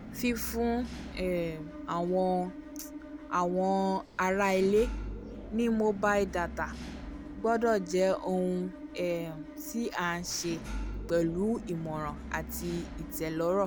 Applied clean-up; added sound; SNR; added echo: none; Engine / Mechanisms; 10 dB; none.